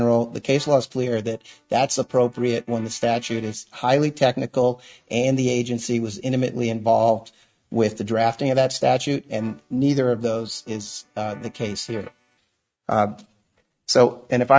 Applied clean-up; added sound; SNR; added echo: neural mask model RNNoise.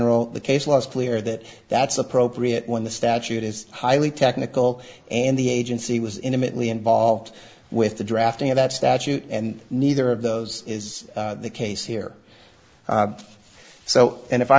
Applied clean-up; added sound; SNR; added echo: none; none; none; none.